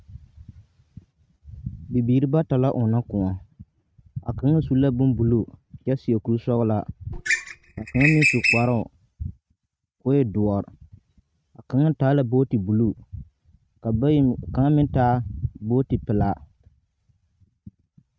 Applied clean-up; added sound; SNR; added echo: neural mask model RNNoise.